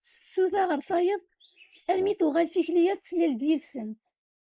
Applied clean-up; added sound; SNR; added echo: neural mask model Resemble Enhance denoiser.